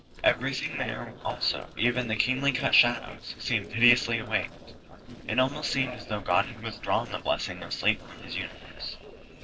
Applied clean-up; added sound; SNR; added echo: neural separator model SepFormer DNS4.